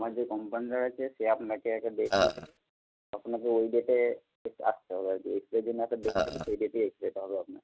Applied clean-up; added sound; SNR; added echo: neural mask model RNNoise.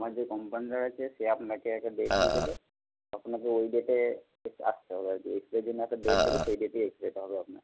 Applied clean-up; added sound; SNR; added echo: none; Burping, eructation; -5 dB; none.